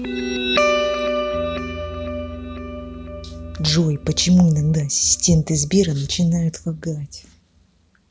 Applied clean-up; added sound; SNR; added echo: none; Guitar; 5 dB; none.